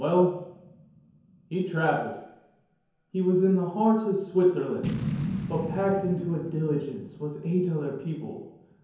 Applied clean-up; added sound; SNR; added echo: none; Boom; 11 dB; reverberation time 0.9 s.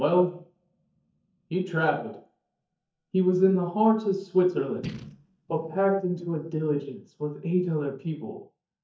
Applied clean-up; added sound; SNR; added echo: neural mask model DeepFilterNet 3.